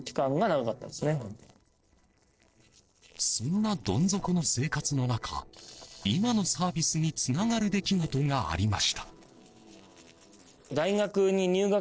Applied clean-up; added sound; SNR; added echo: neural separator model SepFormer DNS4.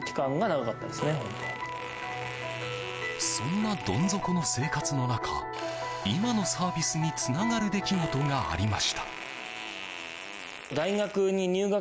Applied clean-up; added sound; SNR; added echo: none; Fart; 12 dB; none.